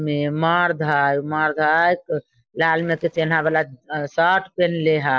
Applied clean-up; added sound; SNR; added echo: neural separator model SepFormer DNS4.